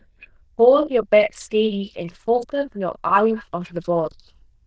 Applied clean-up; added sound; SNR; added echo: neural diffusion model UNIVERSE++.